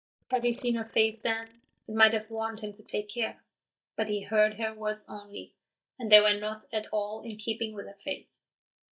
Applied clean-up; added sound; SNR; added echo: neural mask model DeepFilterNet 3.